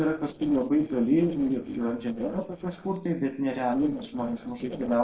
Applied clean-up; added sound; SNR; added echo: neural separator model SepFormer DNS4.